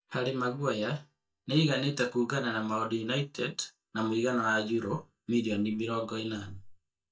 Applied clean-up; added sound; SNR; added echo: neural mask model DeepFilterNet 3.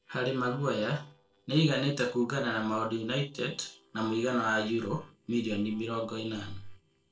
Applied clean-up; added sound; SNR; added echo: neural separator model SepFormer DNS4.